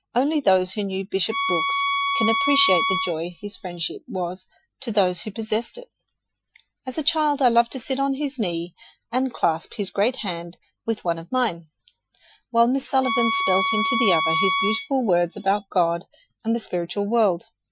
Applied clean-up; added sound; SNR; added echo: classical method Wiener filter.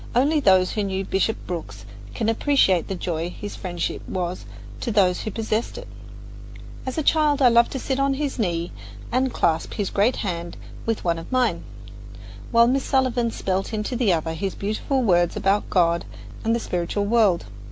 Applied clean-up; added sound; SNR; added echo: none; none; none; none.